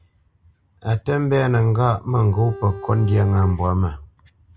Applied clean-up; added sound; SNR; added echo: none; Bowed string instrument; 15 dB; none.